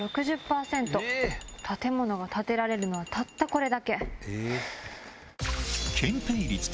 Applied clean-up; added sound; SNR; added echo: none; Glass + Knock; 14 dB; none.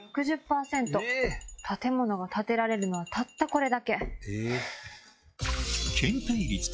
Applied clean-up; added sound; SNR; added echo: classical method log-MMSE.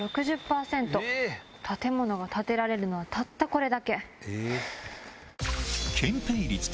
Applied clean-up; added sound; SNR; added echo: none; none; none; none.